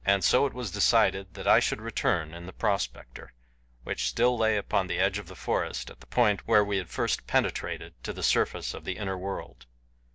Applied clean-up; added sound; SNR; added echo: none; none; none; none.